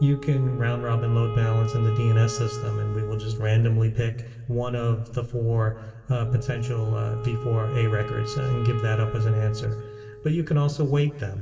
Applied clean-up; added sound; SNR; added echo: none; Wind instrument, woodwind instrument; 14 dB; reverberation time 2.8 s.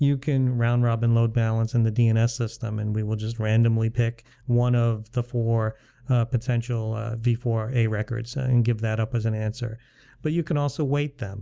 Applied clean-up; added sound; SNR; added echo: none; none; none; none.